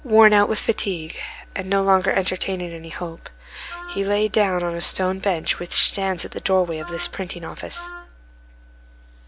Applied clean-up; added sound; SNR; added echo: none; Wind instrument, woodwind instrument; 16 dB; none.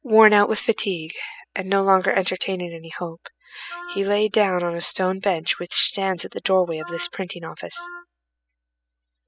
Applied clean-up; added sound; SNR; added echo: classical method spectral subtraction.